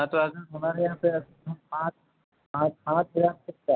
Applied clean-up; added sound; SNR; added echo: none; none; none; none.